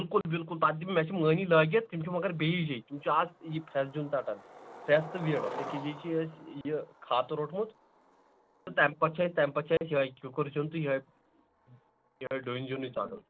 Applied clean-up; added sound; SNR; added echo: none; Skateboard; 18 dB; none.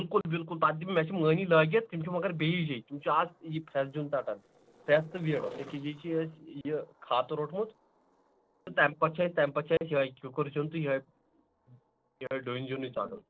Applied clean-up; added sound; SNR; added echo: neural separator model SepFormer DNS4.